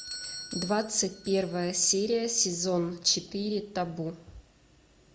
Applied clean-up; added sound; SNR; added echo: none; Doorbell; 16 dB; none.